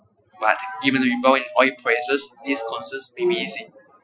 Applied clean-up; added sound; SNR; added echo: classical method Wiener filter.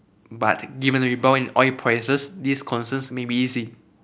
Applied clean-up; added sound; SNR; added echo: none; none; none; none.